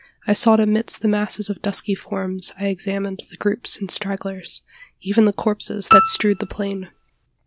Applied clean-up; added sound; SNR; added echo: none; Piano; -1 dB; none.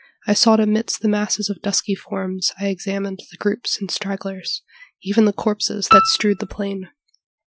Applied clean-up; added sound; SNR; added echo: classical method Wiener filter.